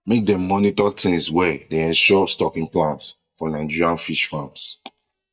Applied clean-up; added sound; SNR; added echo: neural mask model DeepFilterNet 3.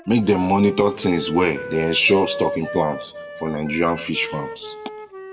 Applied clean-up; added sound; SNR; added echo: none; Wind instrument, woodwind instrument; 12 dB; reverberation time 0.6 s.